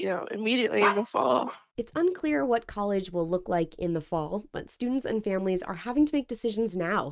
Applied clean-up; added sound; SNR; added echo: neural mask model RNNoise.